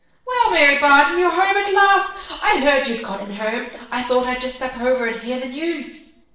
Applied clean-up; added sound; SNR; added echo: neural separator model SepFormer DNS4.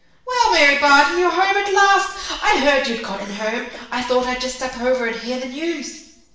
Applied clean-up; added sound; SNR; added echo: none; Cough; 18 dB; reverberation time 0.8 s.